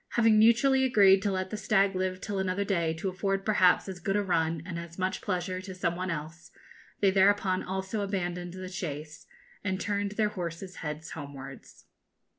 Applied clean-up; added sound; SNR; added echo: none; none; none; none.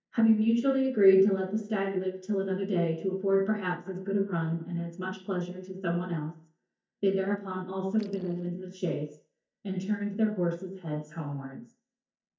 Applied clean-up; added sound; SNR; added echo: neural mask model DeepFilterNet 3.